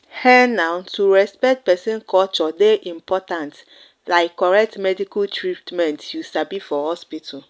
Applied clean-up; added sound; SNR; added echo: none; none; none; none.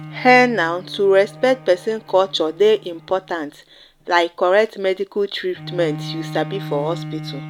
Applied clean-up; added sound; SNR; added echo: none; Bowed string instrument; 15 dB; none.